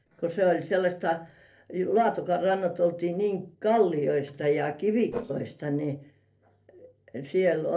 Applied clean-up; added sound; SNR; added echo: neural separator model SepFormer DNS4.